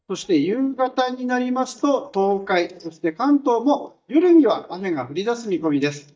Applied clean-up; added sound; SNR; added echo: neural mask model DeepFilterNet 3.